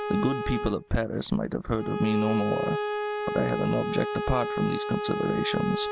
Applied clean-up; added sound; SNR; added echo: none; Bowed string instrument; 4 dB; none.